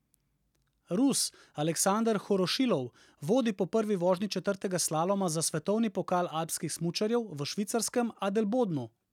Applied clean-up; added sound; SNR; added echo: none; none; none; none.